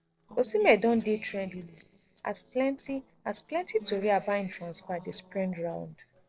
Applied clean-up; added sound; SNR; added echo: neural separator model SepFormer DNS4.